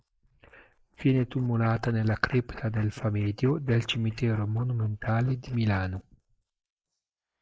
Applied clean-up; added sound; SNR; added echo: neural mask model Resemble Enhance denoiser.